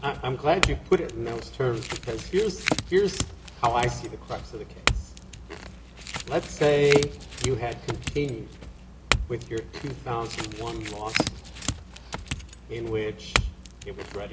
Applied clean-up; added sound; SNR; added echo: none; Chink, clink / Domestic sounds, home sounds; 4 dB; none.